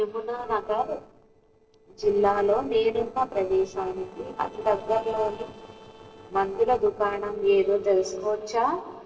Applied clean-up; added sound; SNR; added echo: neural separator model SepFormer DNS4.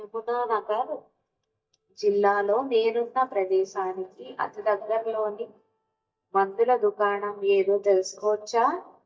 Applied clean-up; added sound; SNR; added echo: neural mask model DeepFilterNet 3.